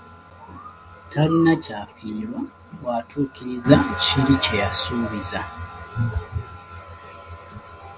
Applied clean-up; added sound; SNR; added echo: none; none; none; none.